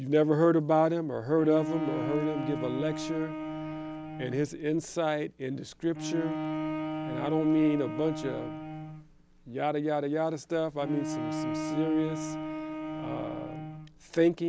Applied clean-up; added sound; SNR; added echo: none; Bowed string instrument; 6 dB; none.